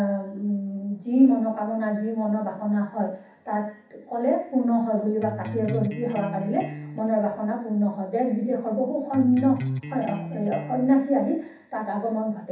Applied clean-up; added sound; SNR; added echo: none; Electric guitar; 8 dB; reverberation time 0.7 s.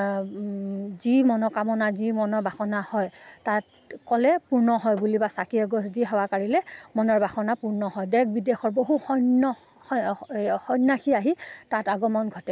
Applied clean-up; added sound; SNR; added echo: none; none; none; none.